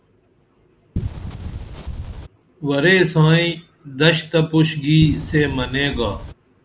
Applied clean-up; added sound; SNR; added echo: none; Wind; 9 dB; none.